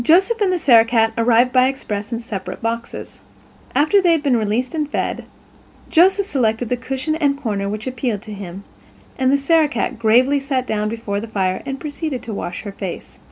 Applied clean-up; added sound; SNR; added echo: none; none; none; none.